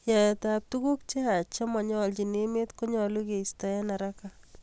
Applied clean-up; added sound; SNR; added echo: none; none; none; none.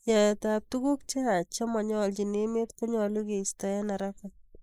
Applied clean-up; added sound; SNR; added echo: neural mask model Resemble Enhance denoiser.